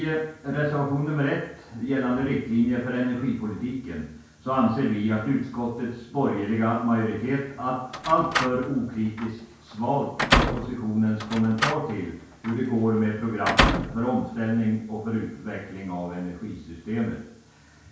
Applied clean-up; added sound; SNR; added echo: none; Slam; 2 dB; reverberation time 0.5 s.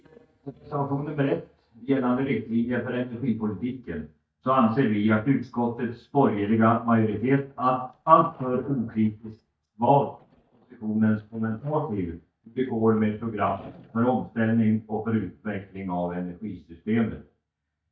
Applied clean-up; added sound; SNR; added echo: neural mask model DeepFilterNet 3.